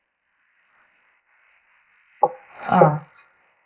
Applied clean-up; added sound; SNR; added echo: neural mask model Resemble Enhance denoiser.